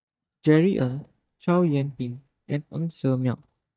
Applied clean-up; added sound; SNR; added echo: neural mask model DeepFilterNet 3.